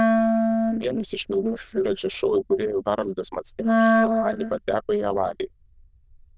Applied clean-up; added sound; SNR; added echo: neural diffusion model UNIVERSE++.